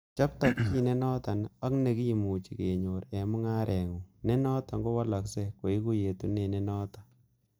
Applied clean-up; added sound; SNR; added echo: neural mask model DeepFilterNet 3.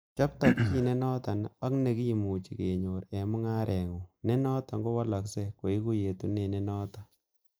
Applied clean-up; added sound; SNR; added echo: neural mask model Resemble Enhance denoiser.